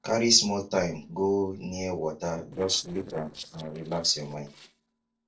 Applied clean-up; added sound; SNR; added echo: neural separator model SepFormer DNS4.